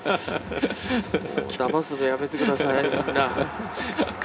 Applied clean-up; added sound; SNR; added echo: none; none; none; reverberation time 0.3 s.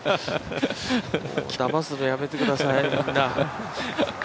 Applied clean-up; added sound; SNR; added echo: none; none; none; none.